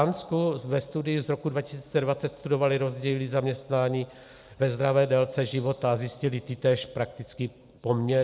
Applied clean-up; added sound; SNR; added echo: none; none; none; none.